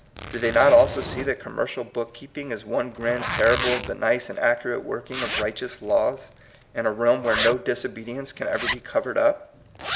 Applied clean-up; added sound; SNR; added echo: none; Zipper (clothing); 10 dB; none.